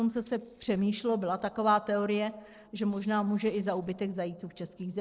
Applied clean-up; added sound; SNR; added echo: neural separator model SepFormer DNS4.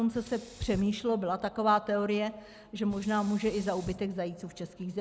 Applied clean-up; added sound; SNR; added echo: none; Sink (filling or washing); 19 dB; none.